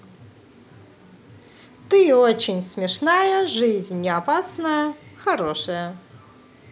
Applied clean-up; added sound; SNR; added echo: none; none; none; none.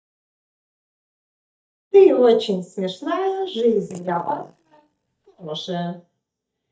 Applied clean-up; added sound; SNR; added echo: neural mask model DeepFilterNet 3.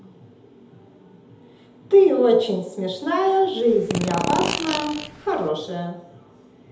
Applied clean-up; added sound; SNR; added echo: none; Fart; 5 dB; reverberation time 0.8 s.